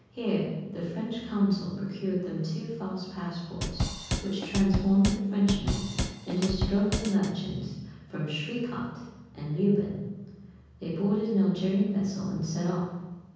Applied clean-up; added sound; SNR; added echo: none; Drum / Drum kit; 3 dB; reverberation time 1.3 s.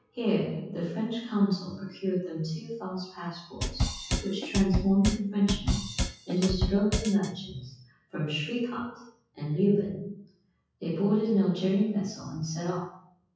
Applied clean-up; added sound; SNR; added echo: classical method WPE with log-MMSE.